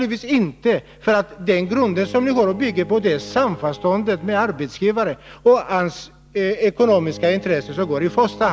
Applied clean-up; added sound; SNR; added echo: none; Bowed string instrument; 20 dB; none.